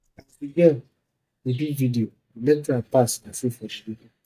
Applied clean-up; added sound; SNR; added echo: neural mask model DeepFilterNet 3.